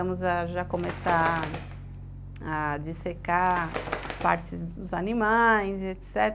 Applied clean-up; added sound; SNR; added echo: none; Piano + Bird; 10 dB; none.